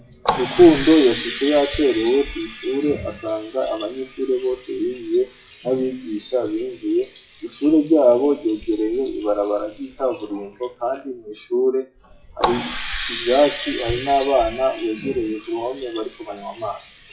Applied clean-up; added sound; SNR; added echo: classical method WPE with log-MMSE.